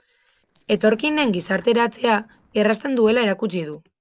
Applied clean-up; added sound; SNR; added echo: neural separator model SepFormer DNS4.